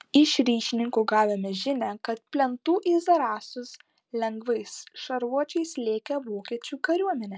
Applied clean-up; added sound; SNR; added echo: none; none; none; none.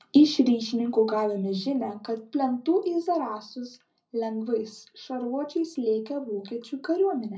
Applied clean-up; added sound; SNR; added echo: none; none; none; reverberation time 0.4 s.